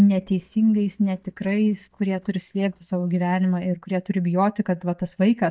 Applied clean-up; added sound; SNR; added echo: neural mask model DeepFilterNet 3.